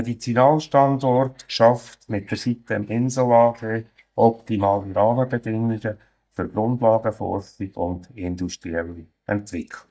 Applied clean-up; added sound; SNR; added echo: neural mask model DeepFilterNet 3.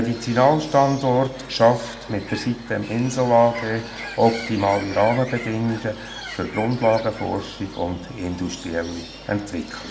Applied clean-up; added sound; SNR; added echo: none; Bird; 15 dB; reverberation time 0.4 s.